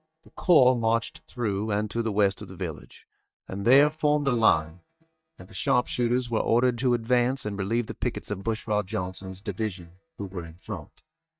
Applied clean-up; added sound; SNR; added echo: neural mask model DeepFilterNet 3.